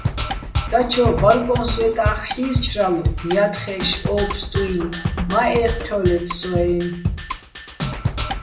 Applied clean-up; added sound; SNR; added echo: none; Percussion; 3 dB; reverberation time 0.4 s.